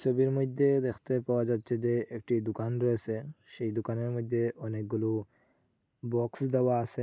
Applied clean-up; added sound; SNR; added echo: none; none; none; none.